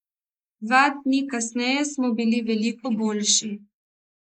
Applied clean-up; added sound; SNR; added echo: neural mask model Resemble Enhance denoiser.